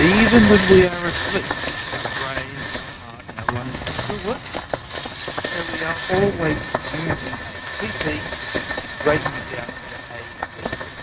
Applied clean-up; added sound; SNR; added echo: neural mask model RNNoise.